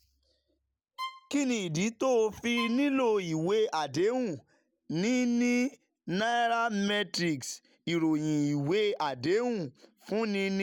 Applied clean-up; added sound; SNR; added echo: none; Bowed string instrument; 15 dB; none.